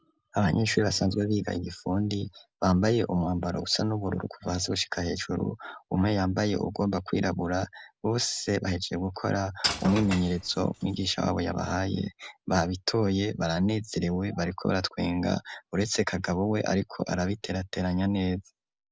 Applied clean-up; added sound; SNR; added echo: none; Shatter / Crushing; 8 dB; none.